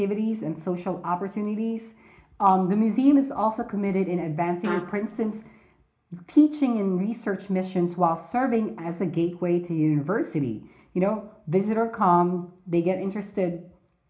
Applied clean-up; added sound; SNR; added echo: none; Trumpet; 10 dB; reverberation time 0.4 s.